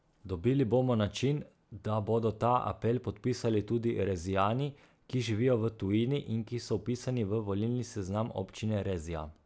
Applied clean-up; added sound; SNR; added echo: none; none; none; none.